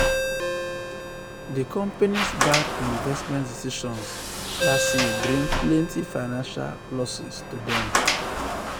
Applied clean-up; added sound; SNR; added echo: none; Ringtone + Sliding door; -1 dB; none.